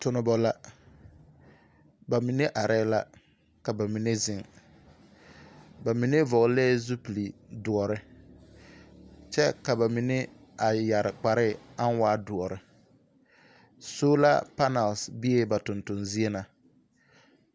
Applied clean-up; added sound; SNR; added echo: none; none; none; none.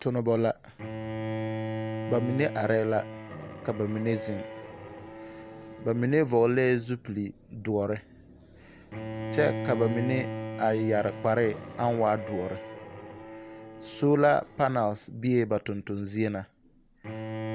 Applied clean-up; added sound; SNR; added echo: none; Bowed string instrument; 9 dB; none.